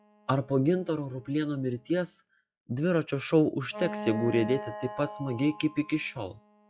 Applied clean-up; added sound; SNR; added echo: classical method log-MMSE.